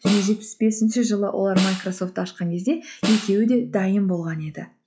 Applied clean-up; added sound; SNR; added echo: classical method log-MMSE.